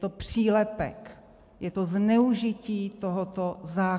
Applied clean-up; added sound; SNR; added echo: none; none; none; none.